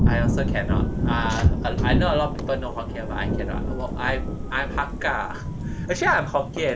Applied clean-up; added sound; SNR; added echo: none; Thunder / Rain; -3 dB; none.